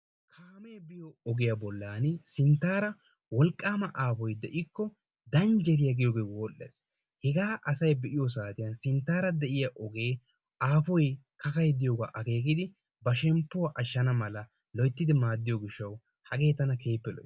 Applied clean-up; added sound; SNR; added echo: none; none; none; none.